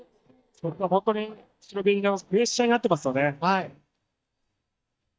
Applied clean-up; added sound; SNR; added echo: neural mask model DeepFilterNet 3.